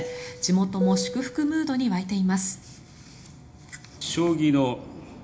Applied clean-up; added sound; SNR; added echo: none; Fixed-wing aircraft, airplane; 13 dB; reverberation time 0.4 s.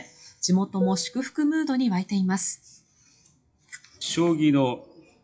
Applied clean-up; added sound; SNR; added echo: classical method WPE with log-MMSE.